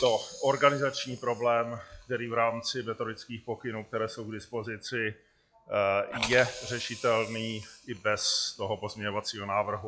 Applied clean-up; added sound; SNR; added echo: classical method log-MMSE.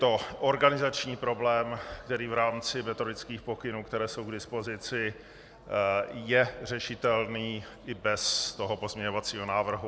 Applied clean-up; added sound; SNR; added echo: none; none; none; none.